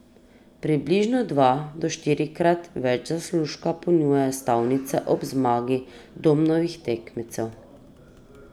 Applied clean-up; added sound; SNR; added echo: none; none; none; none.